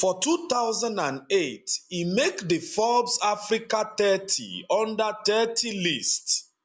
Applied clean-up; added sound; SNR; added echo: none; none; none; none.